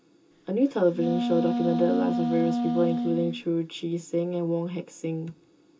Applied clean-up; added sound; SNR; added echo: none; Wind instrument, woodwind instrument; 1 dB; reverberation time 0.2 s.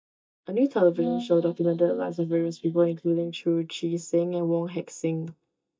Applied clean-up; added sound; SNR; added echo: neural mask model DeepFilterNet 3.